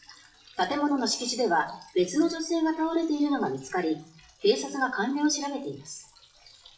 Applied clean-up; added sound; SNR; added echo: classical method WPE with log-MMSE.